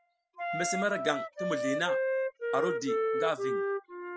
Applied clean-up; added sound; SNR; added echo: classical method spectral subtraction.